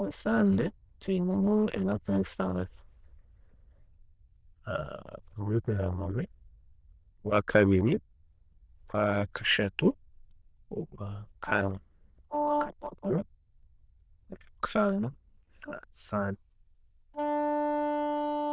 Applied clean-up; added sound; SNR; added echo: neural diffusion model UNIVERSE++.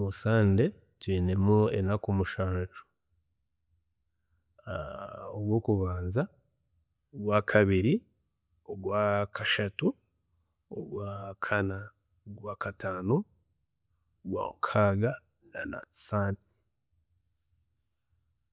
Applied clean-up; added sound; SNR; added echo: none; none; none; none.